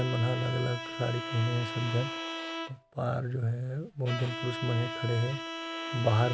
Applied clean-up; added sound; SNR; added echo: none; Bowed string instrument; 7 dB; none.